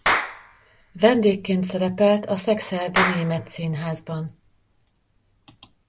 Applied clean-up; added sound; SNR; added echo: none; Clapping; 7 dB; none.